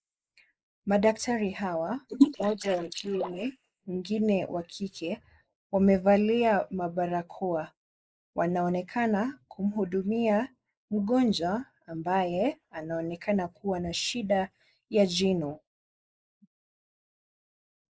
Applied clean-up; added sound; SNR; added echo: neural mask model Resemble Enhance denoiser.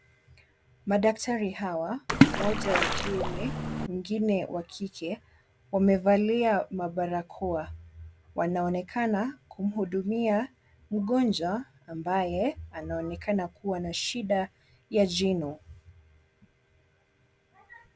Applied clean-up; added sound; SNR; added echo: none; Splash, splatter; -4 dB; none.